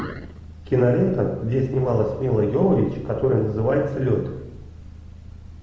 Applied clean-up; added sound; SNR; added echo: none; none; none; reverberation time 1.0 s.